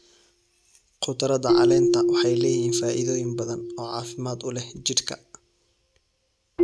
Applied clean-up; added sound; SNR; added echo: none; Keyboard (musical); -4 dB; none.